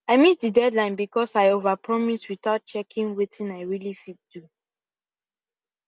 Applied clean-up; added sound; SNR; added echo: none; none; none; none.